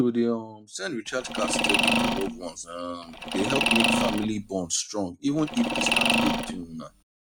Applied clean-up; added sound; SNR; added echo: none; Mechanisms; -3 dB; none.